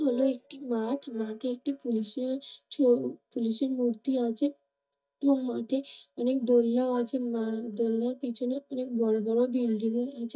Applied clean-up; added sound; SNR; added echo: neural mask model DeepFilterNet 3.